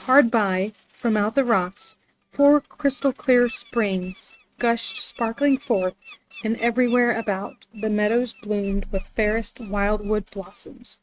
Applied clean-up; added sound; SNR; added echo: neural mask model RNNoise.